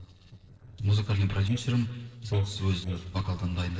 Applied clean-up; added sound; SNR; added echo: neural separator model SepFormer DNS4.